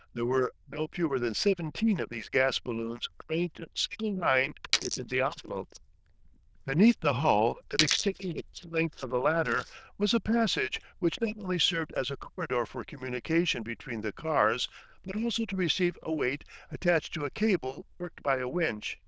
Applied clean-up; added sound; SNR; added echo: neural diffusion model UNIVERSE++.